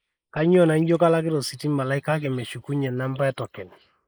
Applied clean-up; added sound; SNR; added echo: neural mask model Resemble Enhance denoiser.